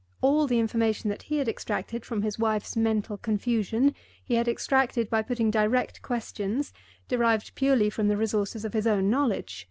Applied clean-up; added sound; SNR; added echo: none; none; none; none.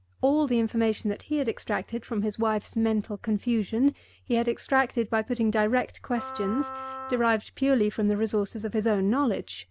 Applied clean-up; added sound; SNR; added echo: none; Wind instrument, woodwind instrument; 13 dB; none.